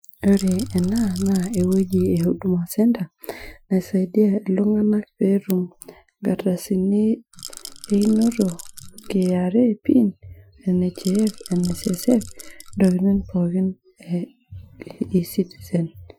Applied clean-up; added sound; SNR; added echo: classical method Wiener filter.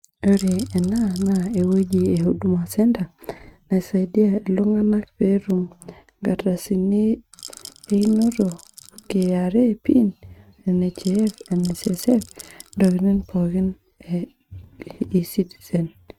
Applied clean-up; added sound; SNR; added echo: neural mask model RNNoise.